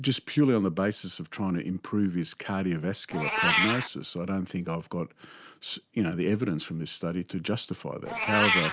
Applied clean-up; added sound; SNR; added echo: none; Meow; 5 dB; none.